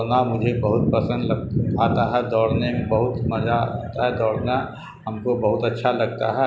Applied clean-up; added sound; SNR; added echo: none; none; none; none.